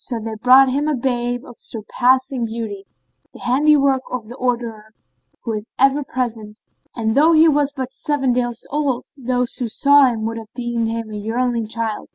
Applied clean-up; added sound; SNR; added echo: none; none; none; none.